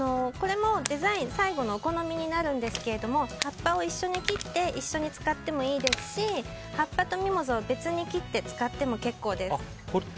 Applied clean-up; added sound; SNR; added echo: none; none; none; none.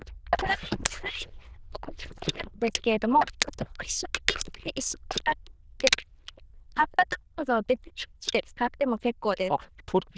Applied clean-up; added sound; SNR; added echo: neural diffusion model UNIVERSE++.